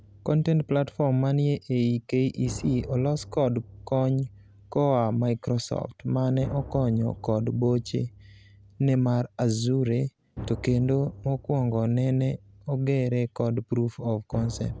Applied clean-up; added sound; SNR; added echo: none; Drum; 18 dB; none.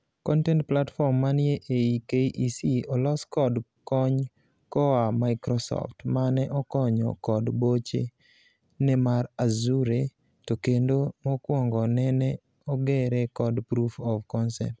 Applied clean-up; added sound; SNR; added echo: none; none; none; none.